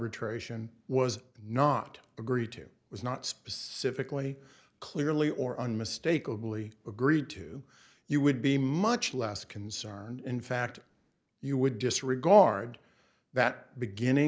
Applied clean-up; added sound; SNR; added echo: none; none; none; none.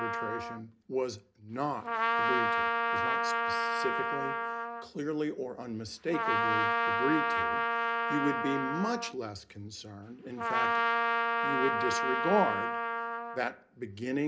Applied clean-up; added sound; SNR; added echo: none; Trumpet; -4 dB; reverberation time 0.3 s.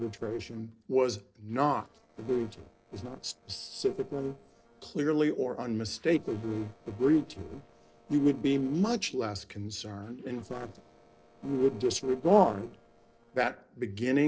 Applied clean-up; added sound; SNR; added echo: neural separator model SepFormer DNS4.